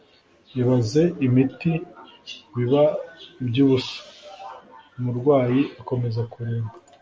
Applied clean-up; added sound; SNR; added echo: none; none; none; none.